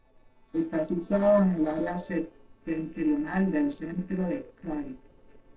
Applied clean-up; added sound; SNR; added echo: neural separator model SepFormer DNS4.